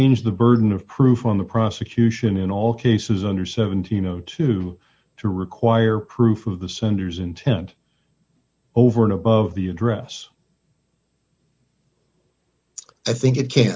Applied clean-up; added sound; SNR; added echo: none; none; none; none.